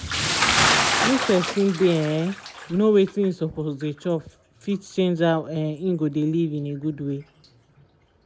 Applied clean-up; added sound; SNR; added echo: none; Bathtub (filling or washing) / Splash, splatter; 4 dB; none.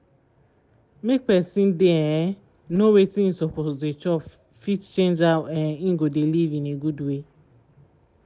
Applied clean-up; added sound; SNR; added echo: none; none; none; none.